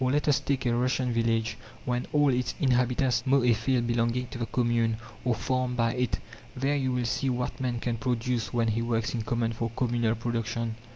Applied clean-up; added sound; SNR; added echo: none; none; none; none.